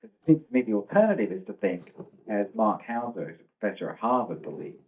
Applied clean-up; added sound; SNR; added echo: neural mask model DeepFilterNet 3.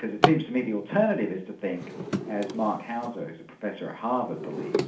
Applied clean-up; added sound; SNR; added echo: none; Drawer open or close; 3 dB; reverberation time 0.4 s.